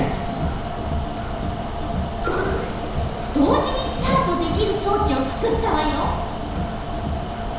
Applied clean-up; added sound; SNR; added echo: none; Mechanical fan; 3 dB; reverberation time 1.0 s.